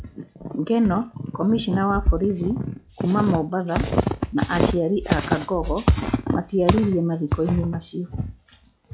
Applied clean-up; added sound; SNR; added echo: classical method log-MMSE.